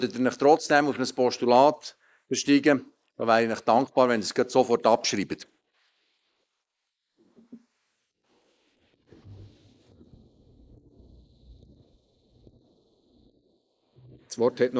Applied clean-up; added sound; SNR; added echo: neural mask model Resemble Enhance denoiser.